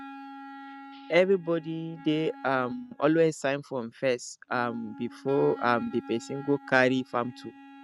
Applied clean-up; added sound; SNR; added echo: neural mask model RNNoise.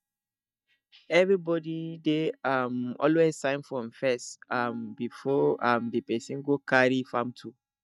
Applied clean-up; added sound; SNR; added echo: neural mask model DeepFilterNet 3.